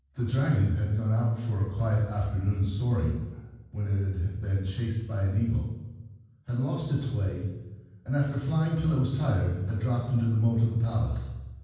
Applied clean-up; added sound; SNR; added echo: none; none; none; reverberation time 1.2 s.